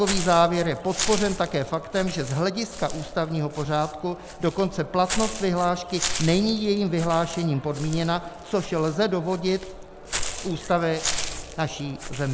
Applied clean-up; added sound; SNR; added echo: none; Walk, footsteps / Bird; 8 dB; none.